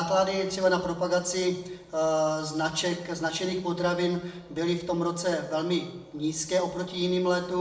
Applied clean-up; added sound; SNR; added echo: none; none; none; reverberation time 0.7 s.